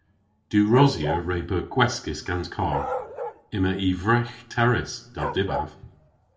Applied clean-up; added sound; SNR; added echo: none; Bark; 11 dB; reverberation time 0.4 s.